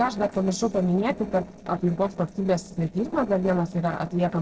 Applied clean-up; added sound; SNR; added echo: neural separator model SepFormer DNS4.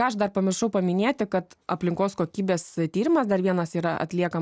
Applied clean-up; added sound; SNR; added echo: none; none; none; none.